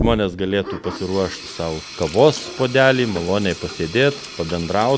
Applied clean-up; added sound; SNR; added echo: none; Scissors + Sink (filling or washing); 12 dB; none.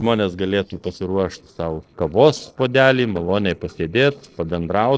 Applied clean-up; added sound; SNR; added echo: neural separator model SepFormer DNS4.